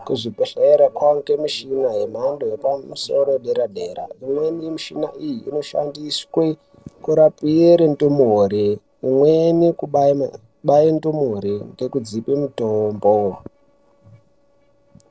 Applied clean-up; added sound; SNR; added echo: neural separator model SepFormer DNS4.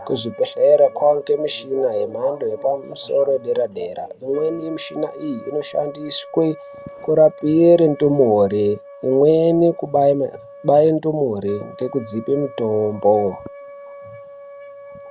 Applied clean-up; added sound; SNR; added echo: none; Wind instrument, woodwind instrument; 20 dB; none.